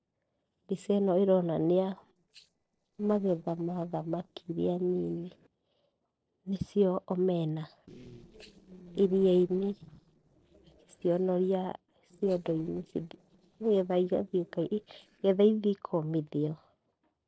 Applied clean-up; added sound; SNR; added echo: neural separator model SepFormer DNS4.